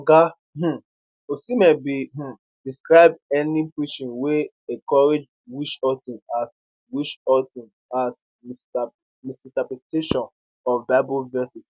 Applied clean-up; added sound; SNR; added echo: none; none; none; none.